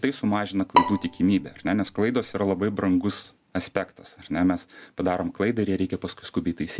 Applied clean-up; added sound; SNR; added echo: none; Bowed string instrument; 2 dB; none.